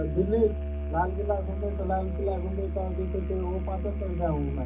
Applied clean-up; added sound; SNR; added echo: none; Musical instrument; 1 dB; reverberation time 0.4 s.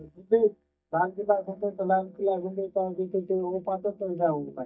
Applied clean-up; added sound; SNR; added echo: neural mask model DeepFilterNet 3.